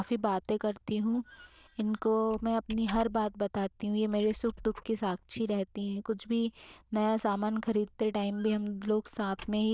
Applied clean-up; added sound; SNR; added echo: neural diffusion model UNIVERSE++.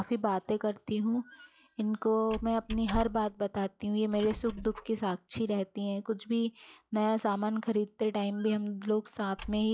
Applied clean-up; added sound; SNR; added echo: classical method log-MMSE.